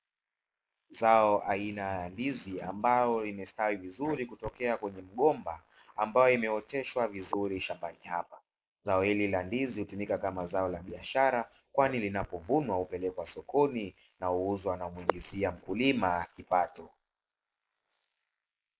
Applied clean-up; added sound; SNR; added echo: neural mask model Resemble Enhance denoiser.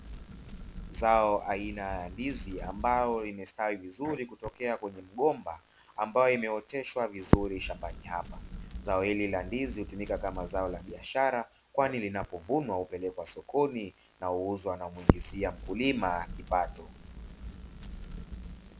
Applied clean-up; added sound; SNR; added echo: none; Crackle; 6 dB; none.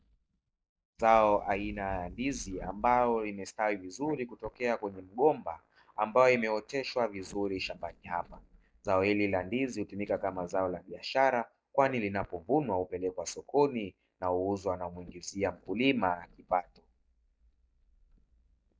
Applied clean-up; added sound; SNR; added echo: neural mask model DeepFilterNet 3.